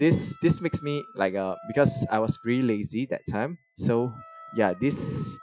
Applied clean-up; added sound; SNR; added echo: classical method Wiener filter.